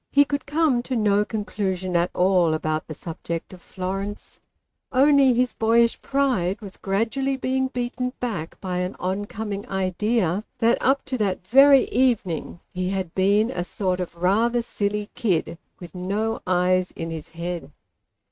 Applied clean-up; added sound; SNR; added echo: neural mask model RNNoise.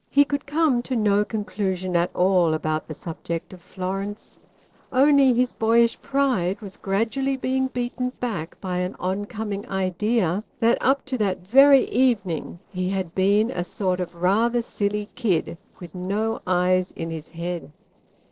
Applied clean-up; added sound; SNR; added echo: neural separator model SepFormer DNS4.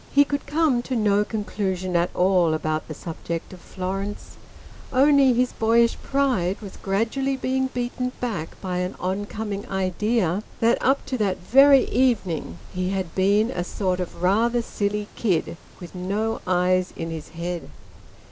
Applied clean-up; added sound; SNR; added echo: none; Wind; 15 dB; none.